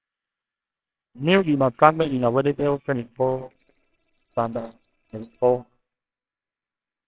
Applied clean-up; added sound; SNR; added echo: neural separator model SepFormer WHAMR!.